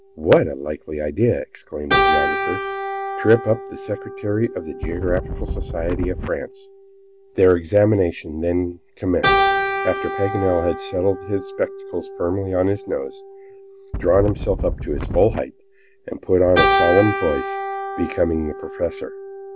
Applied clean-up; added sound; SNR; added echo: none; Keyboard (musical) + Wind; 3 dB; none.